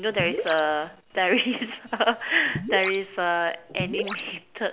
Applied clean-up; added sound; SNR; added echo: none; Gurgling / Liquid; 7 dB; none.